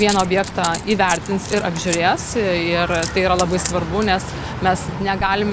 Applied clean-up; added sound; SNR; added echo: none; Coin (dropping); 14 dB; none.